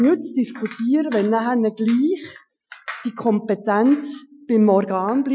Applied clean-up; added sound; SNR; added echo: classical method Wiener filter.